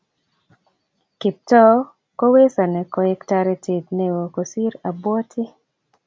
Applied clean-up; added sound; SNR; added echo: none; none; none; none.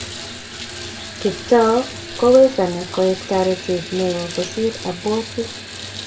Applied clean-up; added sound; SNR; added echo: none; Bathtub (filling or washing) / Water tap, faucet; 12 dB; reverberation time 0.2 s.